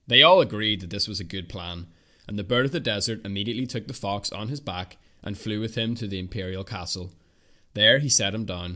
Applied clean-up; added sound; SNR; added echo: none; none; none; none.